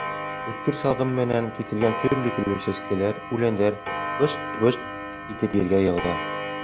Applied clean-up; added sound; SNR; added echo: none; Clock; 7 dB; none.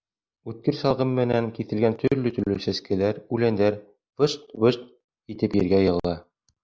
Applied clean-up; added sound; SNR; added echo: none; none; none; none.